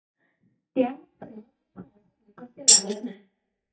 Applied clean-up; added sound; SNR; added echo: neural mask model DeepFilterNet 3.